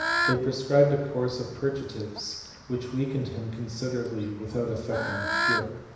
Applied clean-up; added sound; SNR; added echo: none; Bird / Fowl; 5 dB; reverberation time 1.0 s.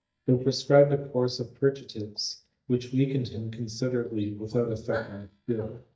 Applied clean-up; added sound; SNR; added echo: neural mask model DeepFilterNet 3.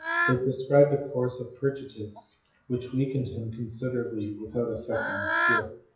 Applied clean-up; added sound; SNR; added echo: classical method WPE with log-MMSE.